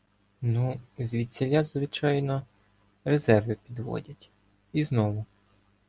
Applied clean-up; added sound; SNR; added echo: none; none; none; none.